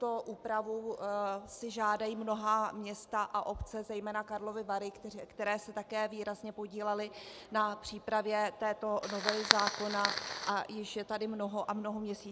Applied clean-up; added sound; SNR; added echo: none; Fire; -2 dB; none.